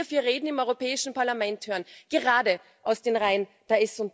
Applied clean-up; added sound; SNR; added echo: none; none; none; none.